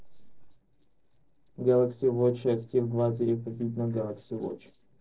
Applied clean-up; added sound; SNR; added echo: neural separator model SepFormer DNS4.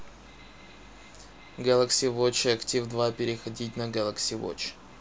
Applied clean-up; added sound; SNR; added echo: none; none; none; none.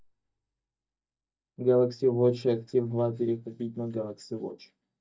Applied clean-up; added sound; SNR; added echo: neural mask model DeepFilterNet 3.